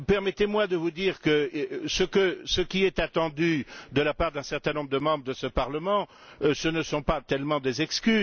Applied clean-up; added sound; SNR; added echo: none; none; none; none.